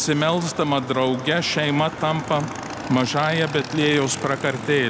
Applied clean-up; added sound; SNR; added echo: none; Motorcycle / Engine; 12 dB; none.